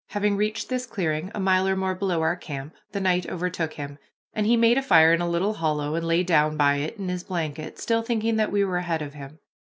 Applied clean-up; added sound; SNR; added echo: none; none; none; none.